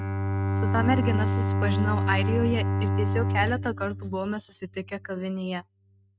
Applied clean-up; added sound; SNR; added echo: neural mask model RNNoise.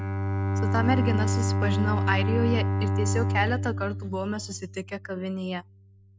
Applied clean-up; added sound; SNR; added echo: none; Bowed string instrument; -3 dB; none.